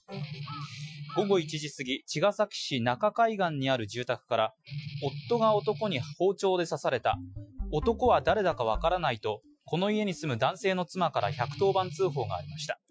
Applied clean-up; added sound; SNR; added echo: classical method Wiener filter.